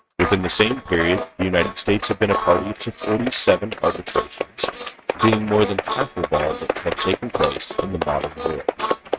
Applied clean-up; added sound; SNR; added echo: neural mask model RNNoise.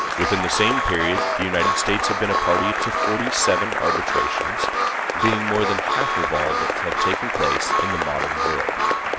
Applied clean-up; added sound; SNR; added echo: none; Applause / Cheering + Harmonica; -4 dB; none.